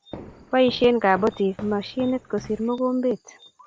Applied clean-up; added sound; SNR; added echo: none; Walk, footsteps; 19 dB; none.